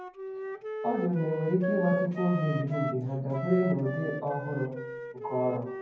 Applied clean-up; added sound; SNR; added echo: none; Wind instrument, woodwind instrument; 6 dB; reverberation time 0.9 s.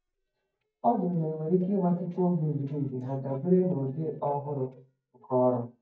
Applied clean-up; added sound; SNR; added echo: neural mask model DeepFilterNet 3.